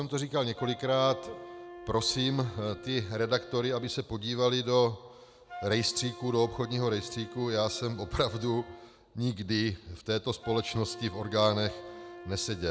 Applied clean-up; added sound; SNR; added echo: none; Wind instrument, woodwind instrument; 16 dB; none.